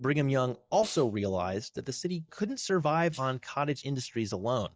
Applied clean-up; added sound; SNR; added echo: neural mask model DeepFilterNet 3.